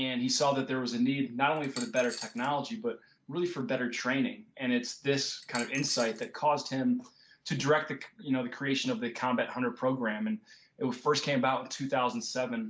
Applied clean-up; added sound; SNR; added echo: none; Coin (dropping); 13 dB; none.